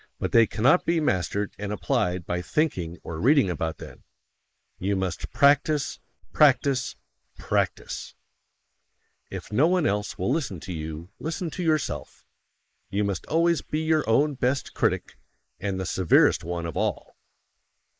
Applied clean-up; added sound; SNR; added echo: neural mask model Resemble Enhance denoiser.